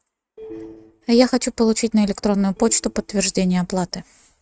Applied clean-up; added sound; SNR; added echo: neural mask model RNNoise.